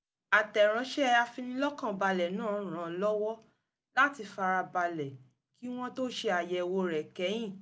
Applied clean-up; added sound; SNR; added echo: none; none; none; none.